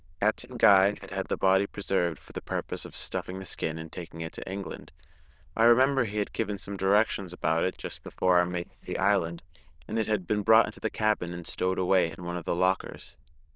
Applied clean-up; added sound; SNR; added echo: neural diffusion model UNIVERSE++.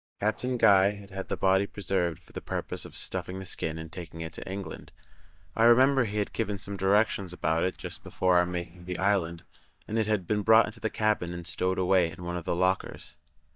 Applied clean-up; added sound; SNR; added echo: neural mask model DeepFilterNet 3.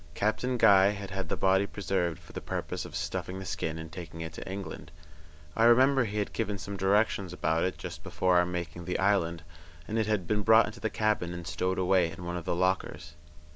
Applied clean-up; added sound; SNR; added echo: none; none; none; none.